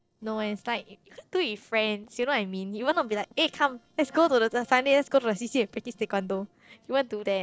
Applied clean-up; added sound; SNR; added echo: neural separator model SepFormer DNS4.